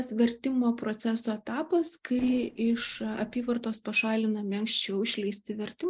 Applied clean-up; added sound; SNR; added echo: neural separator model SepFormer DNS4.